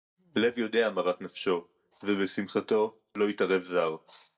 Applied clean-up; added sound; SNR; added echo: neural mask model DeepFilterNet 3.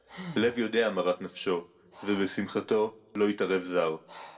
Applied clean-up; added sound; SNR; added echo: none; Breathing; 19 dB; reverberation time 0.5 s.